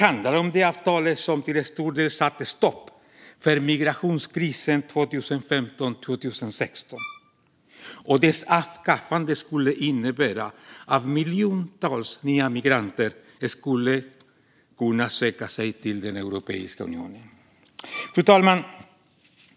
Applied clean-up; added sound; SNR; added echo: none; Bowed string instrument; 16 dB; none.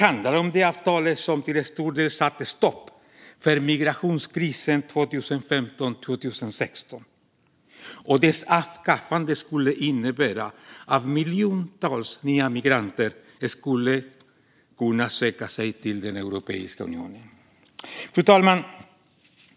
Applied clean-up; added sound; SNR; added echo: none; none; none; none.